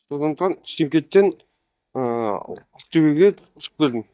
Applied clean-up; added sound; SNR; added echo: neural mask model DeepFilterNet 3.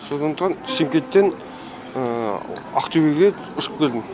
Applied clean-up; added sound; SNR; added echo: none; Plucked string instrument; 16 dB; none.